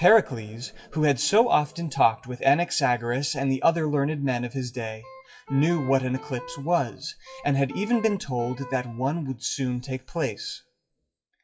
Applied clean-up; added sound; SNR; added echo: classical method WPE with log-MMSE.